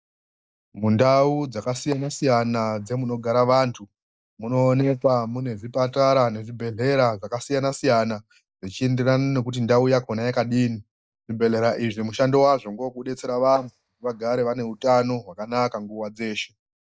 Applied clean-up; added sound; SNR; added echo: neural mask model DeepFilterNet 3.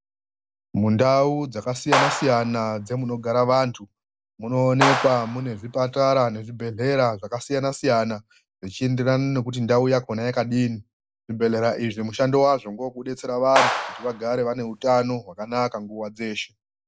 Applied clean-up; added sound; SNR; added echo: none; Clapping; 3 dB; none.